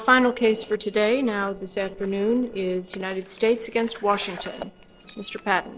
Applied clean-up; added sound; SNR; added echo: neural separator model SepFormer DNS4.